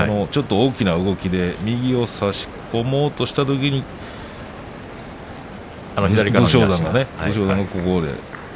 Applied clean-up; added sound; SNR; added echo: none; none; none; none.